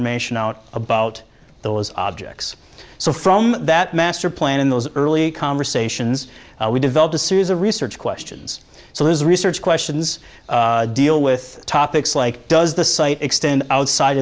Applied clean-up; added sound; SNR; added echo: none; none; none; none.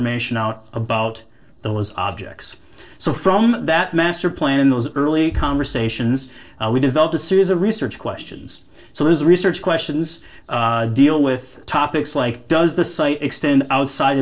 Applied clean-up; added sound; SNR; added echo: neural separator model SepFormer DNS4.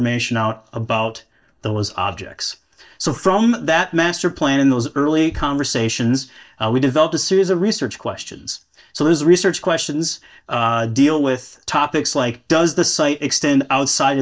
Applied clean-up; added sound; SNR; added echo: neural mask model DeepFilterNet 3.